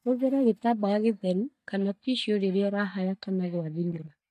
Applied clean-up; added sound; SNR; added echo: neural mask model DeepFilterNet 3.